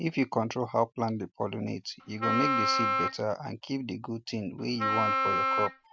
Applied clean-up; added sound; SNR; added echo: none; Wind instrument, woodwind instrument; -3 dB; none.